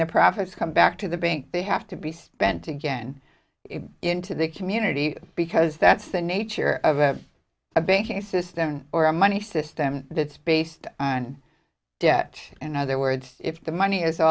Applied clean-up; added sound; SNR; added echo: none; none; none; none.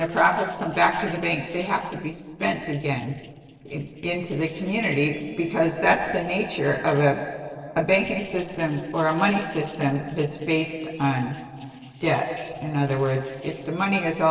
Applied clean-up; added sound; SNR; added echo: neural separator model SepFormer DNS4.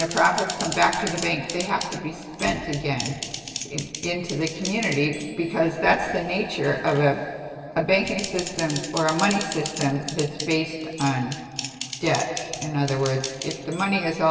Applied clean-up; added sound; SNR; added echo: none; Typing; 11 dB; reverberation time 2.6 s.